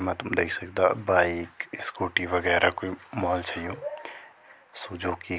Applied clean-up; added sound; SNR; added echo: none; none; none; none.